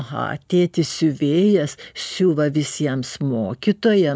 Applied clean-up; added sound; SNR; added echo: none; none; none; none.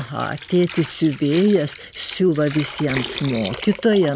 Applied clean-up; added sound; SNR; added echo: none; Water; 12 dB; none.